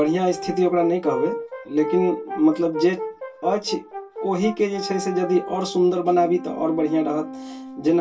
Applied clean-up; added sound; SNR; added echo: none; Brass instrument; 10 dB; reverberation time 0.1 s.